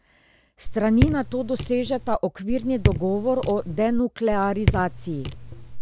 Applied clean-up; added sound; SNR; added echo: none; Raindrop / Drip; 3 dB; none.